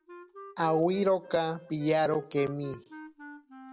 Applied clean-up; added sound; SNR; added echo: none; Wind instrument, woodwind instrument; 17 dB; none.